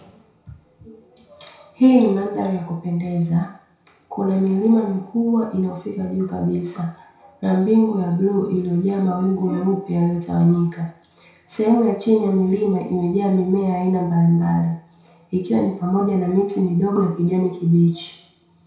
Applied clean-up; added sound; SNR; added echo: none; none; none; reverberation time 0.6 s.